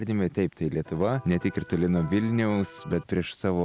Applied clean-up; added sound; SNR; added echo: none; Electric guitar; 20 dB; none.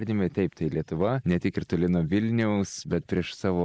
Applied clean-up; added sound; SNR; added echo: neural mask model Resemble Enhance denoiser.